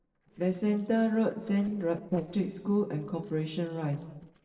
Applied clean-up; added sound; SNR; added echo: neural separator model SepFormer DNS4.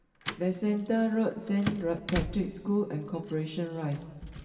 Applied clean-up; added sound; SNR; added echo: none; Keys jangling; 9 dB; reverberation time 2.1 s.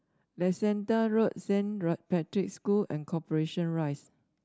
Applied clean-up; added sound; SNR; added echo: none; none; none; none.